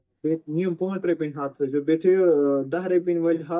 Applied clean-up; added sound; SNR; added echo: neural mask model DeepFilterNet 3.